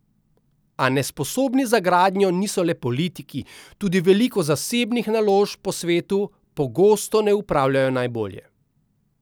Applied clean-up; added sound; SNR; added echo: none; none; none; none.